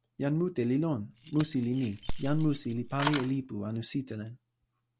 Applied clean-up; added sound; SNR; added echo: none; Keys jangling; 4 dB; none.